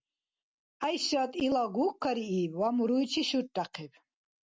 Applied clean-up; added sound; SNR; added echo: none; none; none; none.